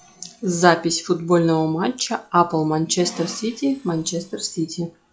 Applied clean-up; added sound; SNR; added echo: classical method log-MMSE.